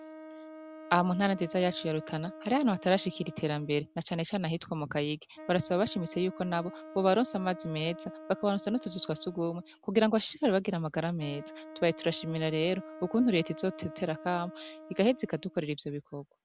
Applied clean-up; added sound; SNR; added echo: none; Wind instrument, woodwind instrument; 16 dB; none.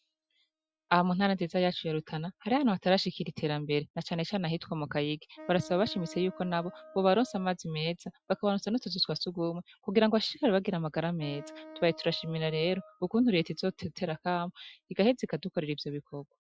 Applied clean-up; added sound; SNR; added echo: classical method Wiener filter.